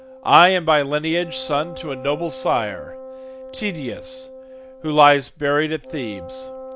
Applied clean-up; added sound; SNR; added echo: none; Wind instrument, woodwind instrument; 16 dB; none.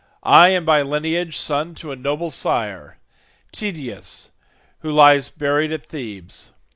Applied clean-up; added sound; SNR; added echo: none; none; none; none.